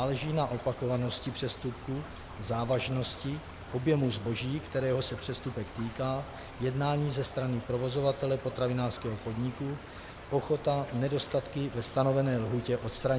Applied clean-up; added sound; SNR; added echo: none; Stream / Trickle, dribble; 13 dB; none.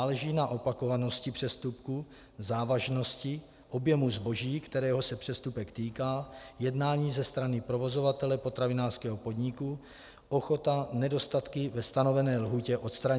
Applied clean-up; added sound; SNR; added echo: none; none; none; none.